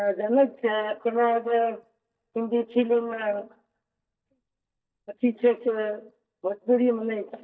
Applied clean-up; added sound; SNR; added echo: neural mask model DeepFilterNet 3.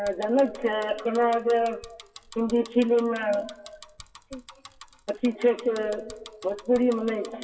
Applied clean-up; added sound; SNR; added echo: classical method WPE with log-MMSE.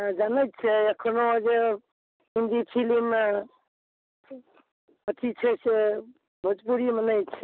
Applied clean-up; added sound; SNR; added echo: none; none; none; none.